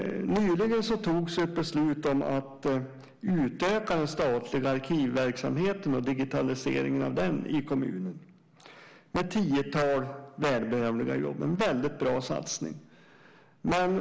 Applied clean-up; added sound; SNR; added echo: none; none; none; none.